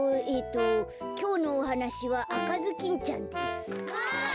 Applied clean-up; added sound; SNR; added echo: none; Brass instrument; 8 dB; none.